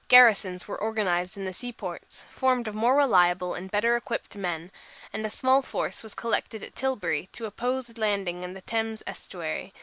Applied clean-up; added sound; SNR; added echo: none; none; none; none.